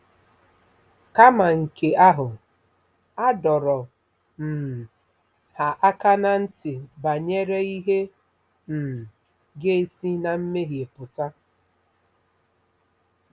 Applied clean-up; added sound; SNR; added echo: none; none; none; none.